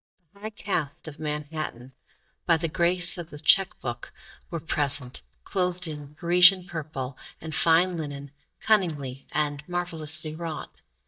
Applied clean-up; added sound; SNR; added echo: neural mask model DeepFilterNet 3.